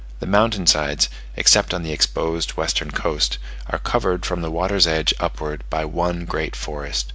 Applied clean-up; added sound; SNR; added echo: none; none; none; none.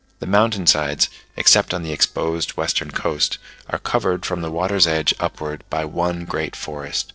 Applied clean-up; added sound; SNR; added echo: neural separator model SepFormer DNS4.